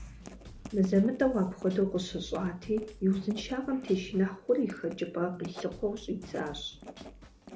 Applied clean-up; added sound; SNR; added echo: none; Drum kit + Writing; 17 dB; none.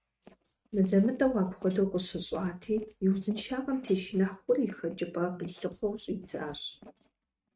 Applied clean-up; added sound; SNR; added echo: neural mask model RNNoise.